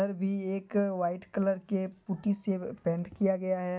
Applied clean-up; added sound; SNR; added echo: none; none; none; none.